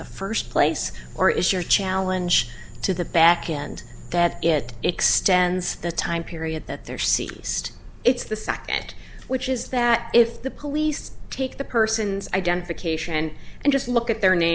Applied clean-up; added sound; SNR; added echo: none; none; none; none.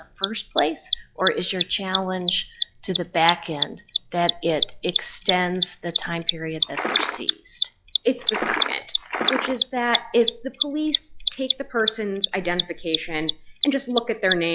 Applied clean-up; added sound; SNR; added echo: classical method log-MMSE.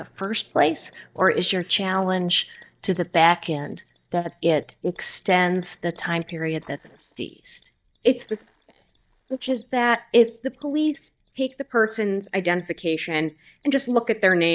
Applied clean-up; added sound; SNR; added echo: neural mask model DeepFilterNet 3.